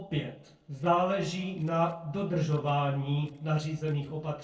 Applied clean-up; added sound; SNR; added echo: neural separator model SepFormer DNS4.